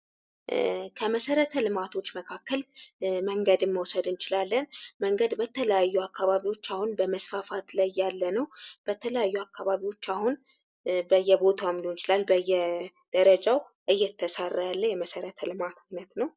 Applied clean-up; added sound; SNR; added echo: none; none; none; none.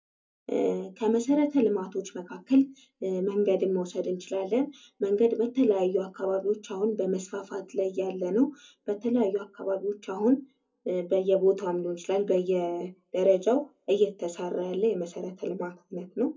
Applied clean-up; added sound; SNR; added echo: none; none; none; reverberation time 0.3 s.